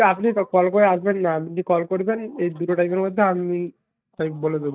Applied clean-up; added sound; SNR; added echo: neural mask model DeepFilterNet 3.